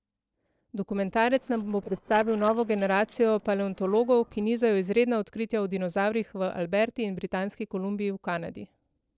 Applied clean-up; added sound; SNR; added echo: neural separator model SepFormer DNS4.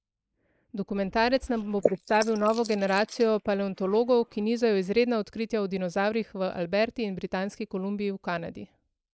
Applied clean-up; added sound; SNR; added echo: neural mask model Resemble Enhance denoiser.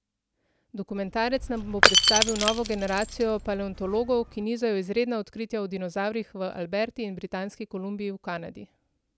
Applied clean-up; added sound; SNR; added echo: none; Shatter / Crushing; -2 dB; none.